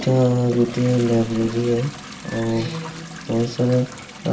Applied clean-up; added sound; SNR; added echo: none; Trickle, dribble / Toilet flush / Hiss; 17 dB; reverberation time 0.2 s.